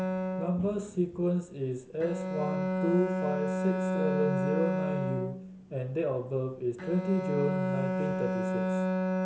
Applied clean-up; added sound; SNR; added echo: none; Bowed string instrument; 0 dB; none.